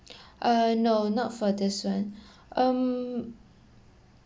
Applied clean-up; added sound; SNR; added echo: none; none; none; none.